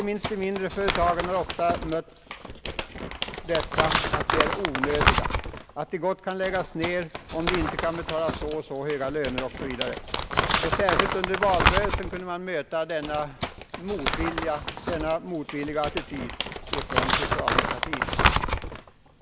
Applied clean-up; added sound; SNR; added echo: none; Crumpling, crinkling; -2 dB; none.